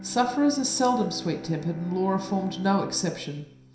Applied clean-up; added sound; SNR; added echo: none; Bowed string instrument; 14 dB; reverberation time 0.7 s.